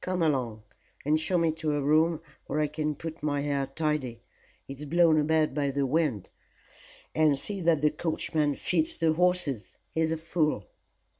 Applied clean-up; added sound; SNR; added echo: none; none; none; none.